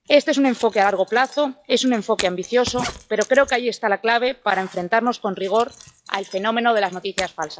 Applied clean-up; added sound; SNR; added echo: classical method log-MMSE.